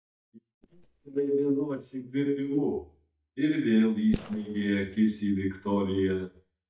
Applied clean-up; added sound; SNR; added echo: neural mask model DeepFilterNet 3.